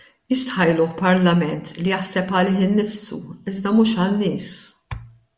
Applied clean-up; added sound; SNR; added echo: none; none; none; none.